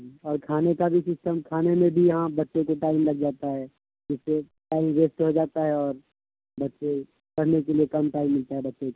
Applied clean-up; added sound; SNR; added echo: none; none; none; none.